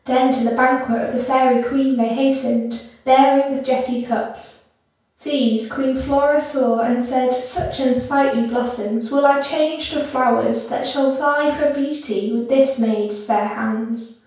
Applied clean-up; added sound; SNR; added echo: none; none; none; reverberation time 0.5 s.